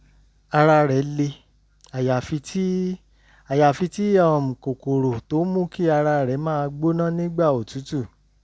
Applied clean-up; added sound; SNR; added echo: none; none; none; none.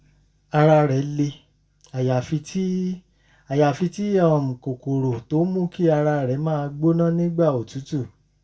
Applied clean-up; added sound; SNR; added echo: none; none; none; reverberation time 0.2 s.